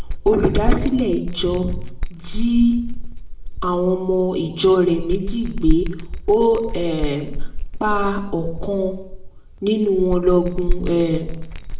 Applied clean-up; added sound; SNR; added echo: none; Bell; 3 dB; reverberation time 0.7 s.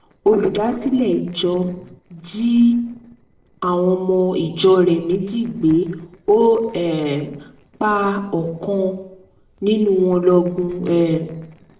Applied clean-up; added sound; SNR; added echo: neural separator model SepFormer DNS4.